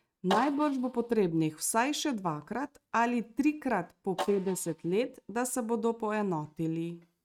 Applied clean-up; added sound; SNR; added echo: neural mask model RNNoise.